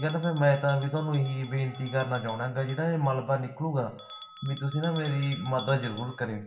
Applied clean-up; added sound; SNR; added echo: none; Bell; 17 dB; reverberation time 0.2 s.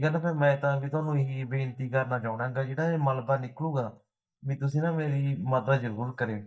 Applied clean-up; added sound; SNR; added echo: neural mask model DeepFilterNet 3.